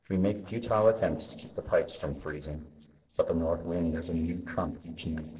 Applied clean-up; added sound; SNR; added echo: neural separator model SepFormer DNS4.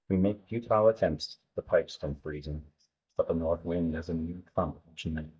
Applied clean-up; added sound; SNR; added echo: neural mask model DeepFilterNet 3.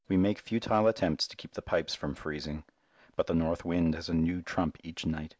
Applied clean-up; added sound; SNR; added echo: none; none; none; none.